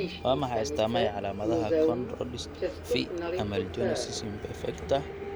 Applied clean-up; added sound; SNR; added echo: none; Subway, metro, underground; 0 dB; none.